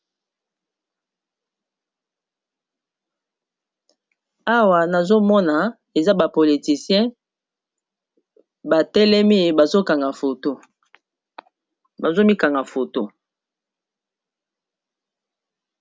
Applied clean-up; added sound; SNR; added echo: none; none; none; none.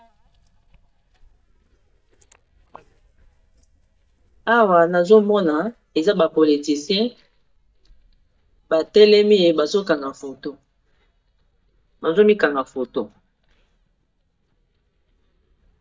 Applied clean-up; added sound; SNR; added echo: neural mask model DeepFilterNet 3.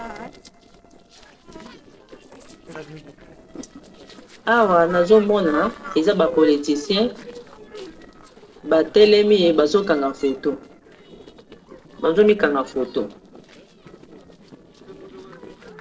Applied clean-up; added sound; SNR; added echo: neural separator model SepFormer DNS4.